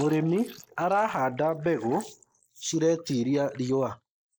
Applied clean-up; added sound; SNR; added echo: neural mask model Resemble Enhance denoiser.